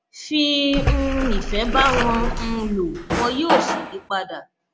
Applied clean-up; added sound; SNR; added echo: none; Splash, splatter + Drawer open or close; 0 dB; none.